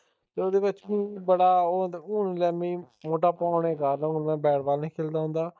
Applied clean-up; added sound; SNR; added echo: neural mask model DeepFilterNet 3.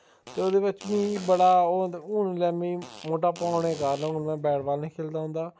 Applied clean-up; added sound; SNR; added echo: none; Fart; 19 dB; none.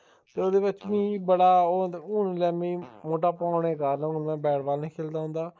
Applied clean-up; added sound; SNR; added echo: neural mask model Resemble Enhance denoiser.